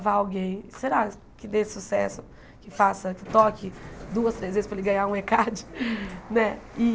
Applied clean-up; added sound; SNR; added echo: none; Sliding door; 19 dB; none.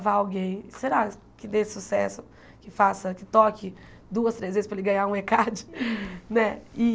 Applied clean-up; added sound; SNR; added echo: none; none; none; none.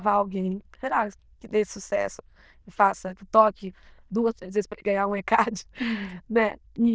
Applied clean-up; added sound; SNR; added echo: neural diffusion model UNIVERSE++.